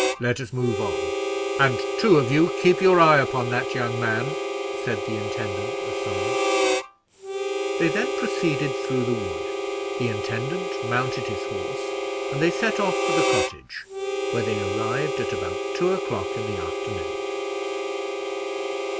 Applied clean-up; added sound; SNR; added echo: none; Harmonica; 0 dB; none.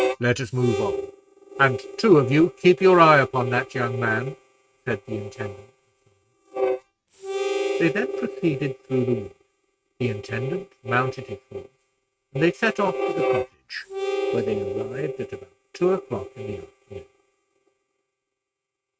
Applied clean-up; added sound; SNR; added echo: neural mask model RNNoise.